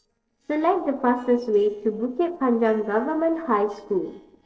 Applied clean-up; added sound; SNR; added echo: neural separator model SepFormer DNS4.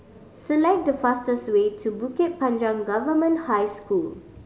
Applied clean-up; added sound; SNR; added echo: none; none; none; none.